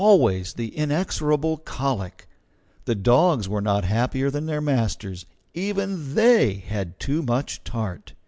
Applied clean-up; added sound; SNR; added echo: none; none; none; none.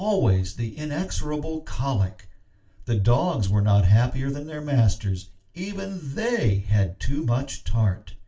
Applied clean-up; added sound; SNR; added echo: none; none; none; reverberation time 0.2 s.